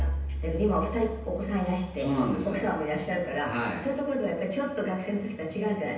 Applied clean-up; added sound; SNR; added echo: none; Bowed string instrument; 9 dB; reverberation time 0.9 s.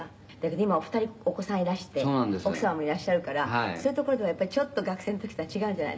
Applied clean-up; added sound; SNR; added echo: none; none; none; none.